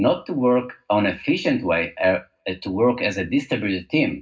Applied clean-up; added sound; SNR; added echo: none; none; none; reverberation time 0.4 s.